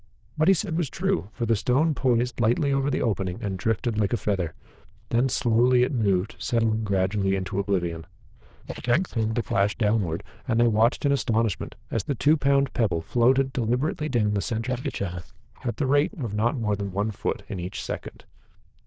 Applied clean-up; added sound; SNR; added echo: neural diffusion model UNIVERSE++.